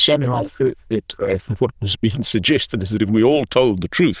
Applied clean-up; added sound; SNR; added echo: neural diffusion model UNIVERSE++.